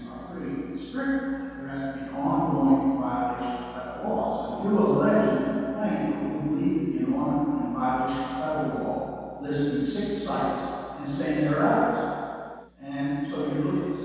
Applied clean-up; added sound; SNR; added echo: none; none; none; reverberation time 2.1 s.